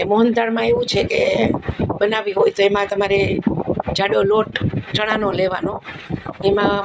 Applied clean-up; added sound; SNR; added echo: neural mask model RNNoise.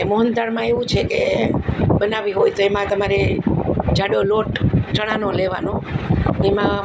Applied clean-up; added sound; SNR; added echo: none; none; none; none.